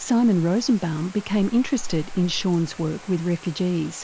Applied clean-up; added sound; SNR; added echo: none; Bathtub (filling or washing); 14 dB; none.